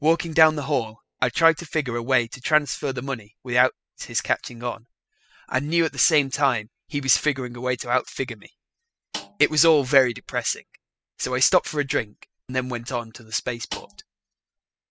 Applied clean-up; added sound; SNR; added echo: classical method spectral subtraction.